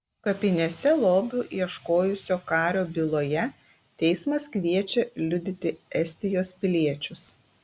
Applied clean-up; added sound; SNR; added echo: none; none; none; none.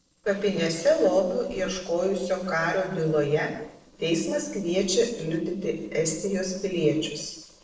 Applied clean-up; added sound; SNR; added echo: neural separator model SepFormer DNS4.